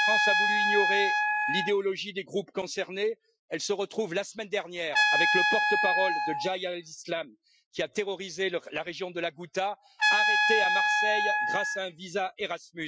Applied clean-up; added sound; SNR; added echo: classical method Wiener filter.